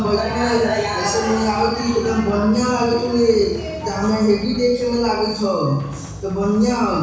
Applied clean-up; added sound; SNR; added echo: none; Drum; 14 dB; reverberation time 1.1 s.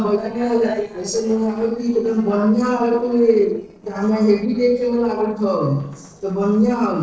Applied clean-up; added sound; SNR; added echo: neural separator model SepFormer DNS4.